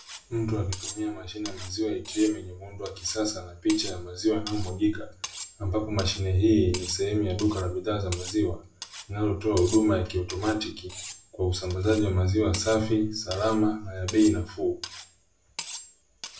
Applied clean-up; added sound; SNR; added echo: none; Cutlery, silverware; 15 dB; reverberation time 0.3 s.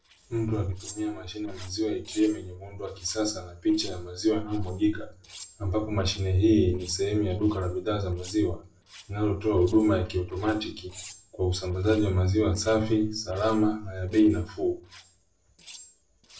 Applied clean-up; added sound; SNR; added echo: neural separator model SepFormer DNS4.